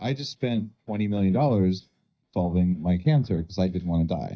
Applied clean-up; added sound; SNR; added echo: neural mask model DeepFilterNet 3.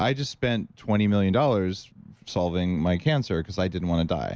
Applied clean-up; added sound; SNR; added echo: none; none; none; none.